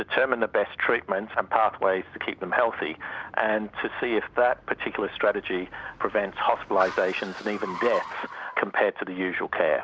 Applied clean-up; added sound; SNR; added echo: none; Car; 16 dB; none.